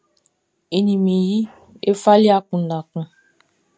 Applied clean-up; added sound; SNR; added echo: none; none; none; none.